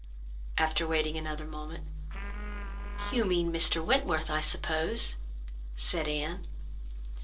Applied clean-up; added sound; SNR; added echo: neural separator model SepFormer DNS4.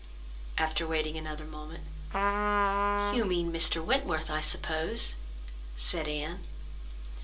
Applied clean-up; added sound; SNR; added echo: none; Trumpet; -2 dB; reverberation time 0.2 s.